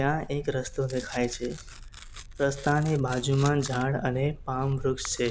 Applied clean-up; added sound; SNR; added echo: none; Tearing; 14 dB; none.